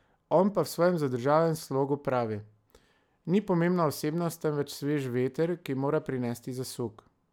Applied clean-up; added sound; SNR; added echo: none; none; none; none.